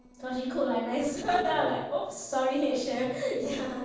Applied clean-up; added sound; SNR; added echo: neural separator model SepFormer DNS4.